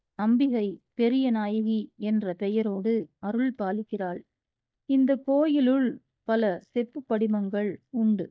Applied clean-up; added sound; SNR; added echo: neural mask model DeepFilterNet 3.